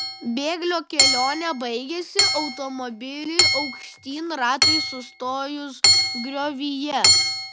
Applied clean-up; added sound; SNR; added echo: none; Hammer / Chink, clink; -4 dB; none.